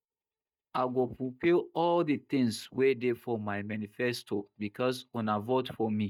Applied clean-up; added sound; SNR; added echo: neural mask model DeepFilterNet 3.